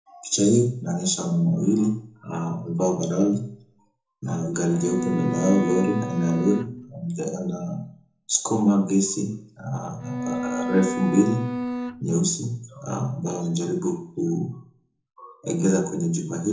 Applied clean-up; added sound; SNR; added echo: none; Bowed string instrument; 5 dB; reverberation time 0.5 s.